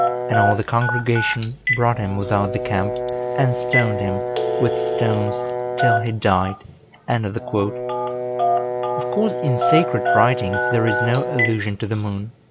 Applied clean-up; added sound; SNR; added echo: none; Telephone + Brass instrument; 0 dB; none.